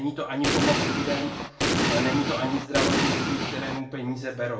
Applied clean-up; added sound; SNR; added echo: none; Explosion; -4 dB; reverberation time 0.6 s.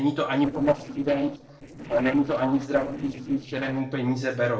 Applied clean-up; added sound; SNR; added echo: neural separator model SepFormer DNS4.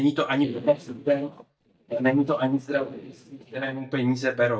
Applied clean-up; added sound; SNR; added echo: neural mask model DeepFilterNet 3.